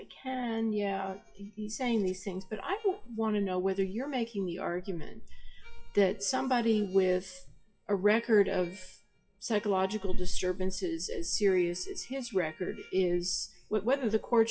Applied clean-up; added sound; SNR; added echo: classical method WPE with log-MMSE.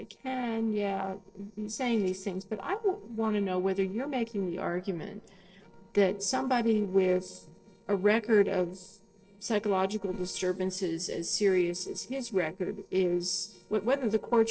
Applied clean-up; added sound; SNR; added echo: neural separator model SepFormer DNS4.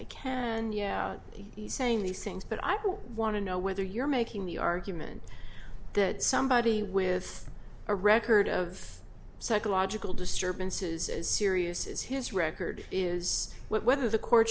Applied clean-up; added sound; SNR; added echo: none; none; none; none.